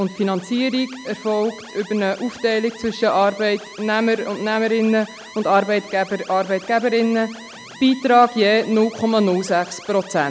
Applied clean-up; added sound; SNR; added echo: none; Alarm; 20 dB; none.